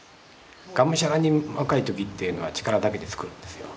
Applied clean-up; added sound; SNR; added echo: none; none; none; none.